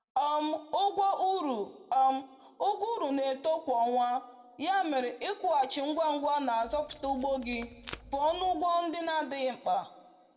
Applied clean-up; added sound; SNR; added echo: none; Packing tape, duct tape; 19 dB; reverberation time 1.2 s.